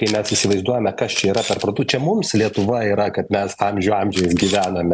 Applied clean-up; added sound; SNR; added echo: none; Camera; 14 dB; none.